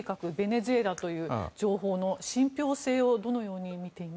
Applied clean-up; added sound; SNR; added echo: none; none; none; none.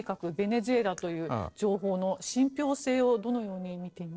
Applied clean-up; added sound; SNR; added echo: neural separator model SepFormer DNS4.